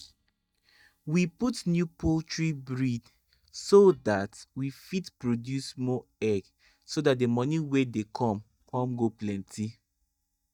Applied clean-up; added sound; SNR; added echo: neural mask model DeepFilterNet 3.